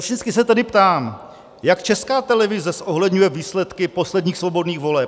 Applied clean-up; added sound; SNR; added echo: none; none; none; none.